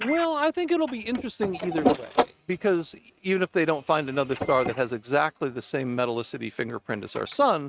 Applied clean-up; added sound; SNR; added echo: neural mask model RNNoise.